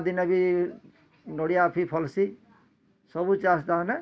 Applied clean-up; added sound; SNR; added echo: none; none; none; none.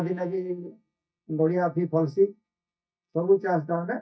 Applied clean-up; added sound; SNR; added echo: neural mask model DeepFilterNet 3.